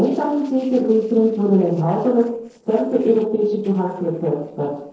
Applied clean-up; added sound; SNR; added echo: neural separator model SepFormer DNS4.